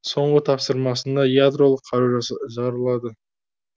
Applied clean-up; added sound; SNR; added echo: none; none; none; none.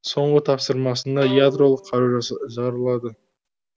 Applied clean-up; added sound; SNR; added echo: none; Bowed string instrument; 14 dB; none.